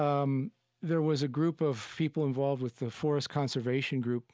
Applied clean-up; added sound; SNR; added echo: none; none; none; none.